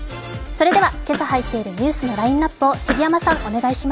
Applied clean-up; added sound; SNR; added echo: none; Cough; 10 dB; none.